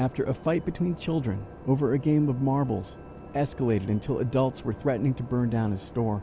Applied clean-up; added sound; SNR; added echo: none; Engine / Boat, Water vehicle; 17 dB; none.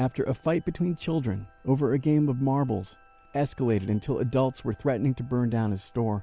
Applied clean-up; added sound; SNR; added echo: none; none; none; none.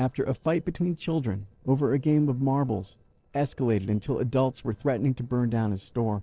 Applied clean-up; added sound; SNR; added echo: neural separator model SepFormer DNS4.